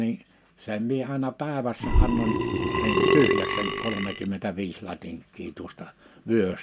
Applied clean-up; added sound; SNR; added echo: none; Burping, eructation; -5 dB; none.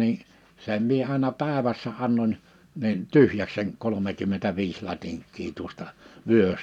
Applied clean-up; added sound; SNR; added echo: none; none; none; none.